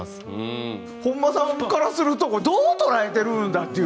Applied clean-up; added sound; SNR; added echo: none; Wind instrument, woodwind instrument; 15 dB; none.